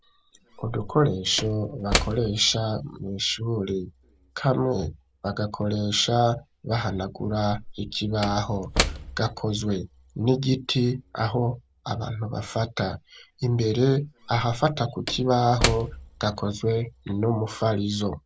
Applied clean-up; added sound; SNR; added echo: none; Slam / Wood; 10 dB; none.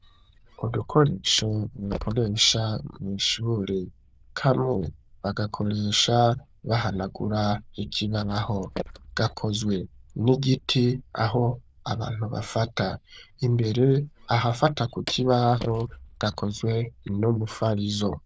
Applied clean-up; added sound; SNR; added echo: neural diffusion model UNIVERSE++.